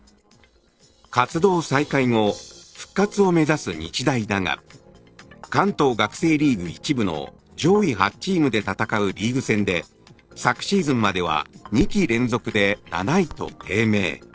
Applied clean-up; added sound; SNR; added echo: neural separator model SepFormer DNS4.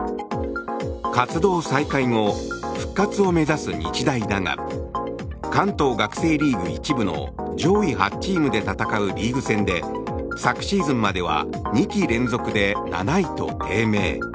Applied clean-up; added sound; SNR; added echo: none; none; none; none.